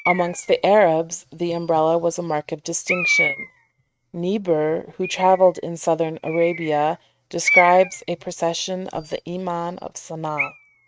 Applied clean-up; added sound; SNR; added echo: neural mask model RNNoise.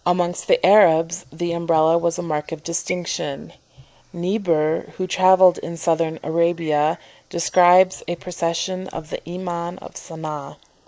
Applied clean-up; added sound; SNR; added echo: neural mask model Resemble Enhance denoiser.